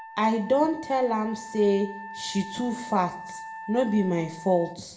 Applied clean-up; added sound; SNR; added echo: none; Wind instrument, woodwind instrument; 14 dB; reverberation time 0.5 s.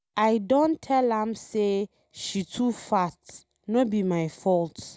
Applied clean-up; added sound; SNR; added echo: none; none; none; none.